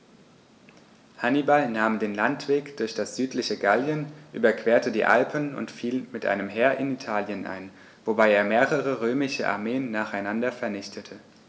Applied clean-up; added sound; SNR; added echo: none; none; none; none.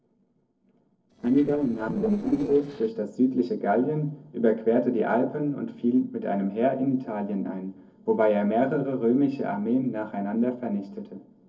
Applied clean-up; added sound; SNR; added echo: neural separator model SepFormer DNS4.